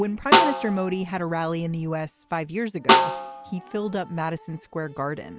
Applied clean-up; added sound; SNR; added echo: none; Snare drum; -3 dB; none.